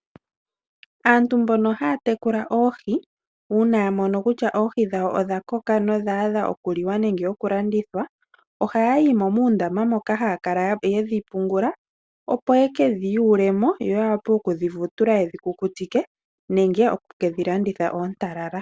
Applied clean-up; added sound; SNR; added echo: none; none; none; none.